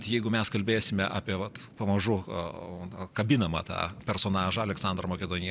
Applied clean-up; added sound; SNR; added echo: none; Thunder / Rain; 18 dB; none.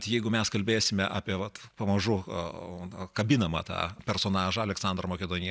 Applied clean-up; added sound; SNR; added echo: none; none; none; none.